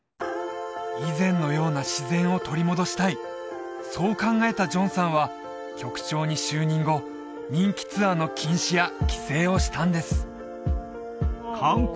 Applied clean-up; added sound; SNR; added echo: none; none; none; none.